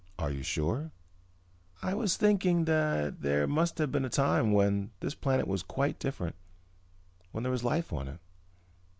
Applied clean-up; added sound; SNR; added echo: none; none; none; none.